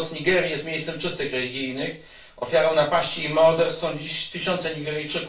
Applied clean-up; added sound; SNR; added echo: none; none; none; reverberation time 0.3 s.